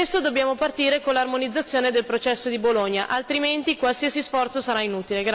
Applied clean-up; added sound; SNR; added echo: none; none; none; none.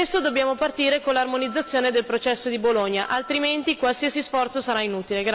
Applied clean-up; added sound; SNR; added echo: none; Bell; 20 dB; none.